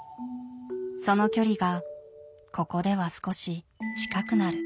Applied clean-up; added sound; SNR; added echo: none; none; none; none.